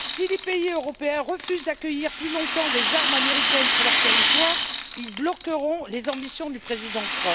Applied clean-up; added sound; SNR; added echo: none; Rattle; -2 dB; none.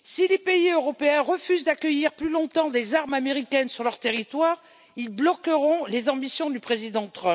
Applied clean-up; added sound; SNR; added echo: none; none; none; none.